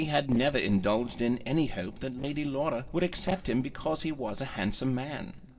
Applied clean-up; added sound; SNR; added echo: neural separator model SepFormer DNS4.